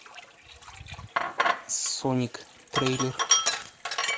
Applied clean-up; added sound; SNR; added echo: none; Sink (filling or washing); -3 dB; none.